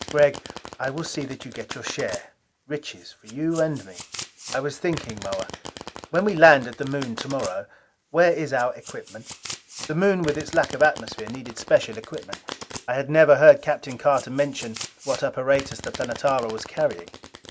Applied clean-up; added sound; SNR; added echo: none; Domestic sounds, home sounds; 16 dB; none.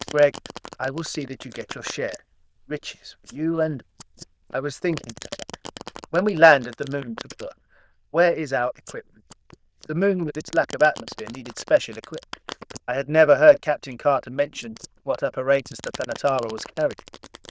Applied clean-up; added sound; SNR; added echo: neural diffusion model UNIVERSE++.